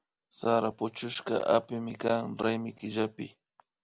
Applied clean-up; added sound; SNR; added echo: none; none; none; none.